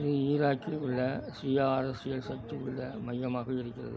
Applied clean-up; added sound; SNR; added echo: none; none; none; none.